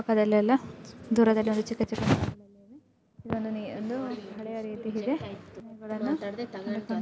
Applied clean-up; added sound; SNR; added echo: none; none; none; none.